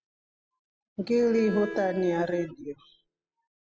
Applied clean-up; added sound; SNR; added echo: classical method spectral subtraction.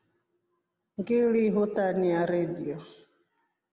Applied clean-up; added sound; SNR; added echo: none; none; none; none.